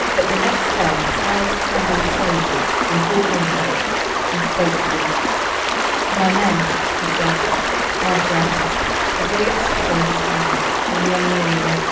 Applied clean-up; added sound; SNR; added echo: none; Stream; -5 dB; reverberation time 0.6 s.